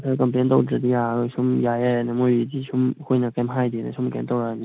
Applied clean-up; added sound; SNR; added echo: none; none; none; none.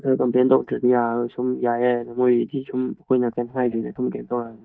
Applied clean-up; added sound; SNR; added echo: neural mask model DeepFilterNet 3.